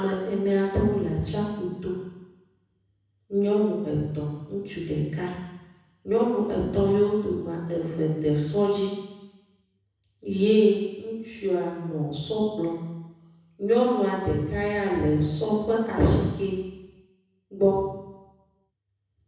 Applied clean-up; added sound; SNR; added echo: none; none; none; reverberation time 1.1 s.